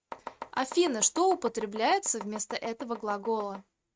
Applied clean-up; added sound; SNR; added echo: neural mask model RNNoise.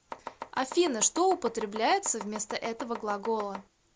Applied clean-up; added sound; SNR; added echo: none; Domestic sounds, home sounds; 12 dB; none.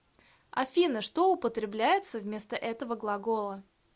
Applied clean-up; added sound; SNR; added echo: none; none; none; none.